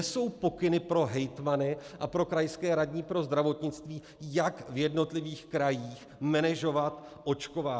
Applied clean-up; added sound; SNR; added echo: none; none; none; none.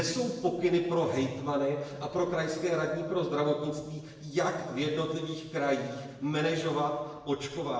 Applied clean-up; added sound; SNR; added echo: none; none; none; reverberation time 1.0 s.